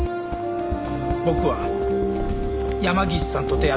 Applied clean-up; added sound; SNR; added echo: none; Drum kit; 5 dB; none.